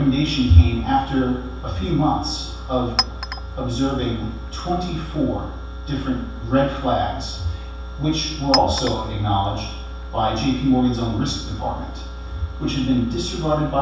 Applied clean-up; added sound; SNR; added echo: none; Chink, clink; 15 dB; reverberation time 0.7 s.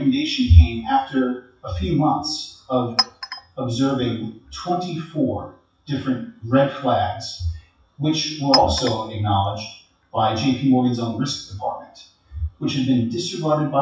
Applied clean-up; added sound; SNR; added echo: classical method WPE with log-MMSE.